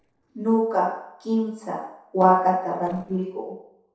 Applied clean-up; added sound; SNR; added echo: neural separator model SepFormer DNS4.